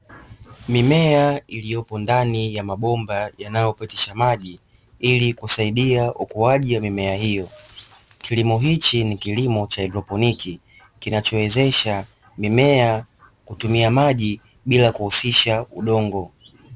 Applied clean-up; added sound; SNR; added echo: none; none; none; none.